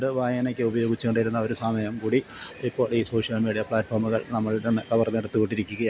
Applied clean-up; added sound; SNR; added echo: none; none; none; none.